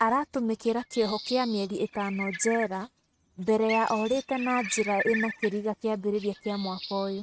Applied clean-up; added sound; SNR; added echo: neural mask model RNNoise.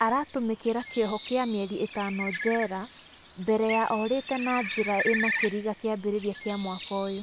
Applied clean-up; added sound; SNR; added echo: none; Bird; 7 dB; none.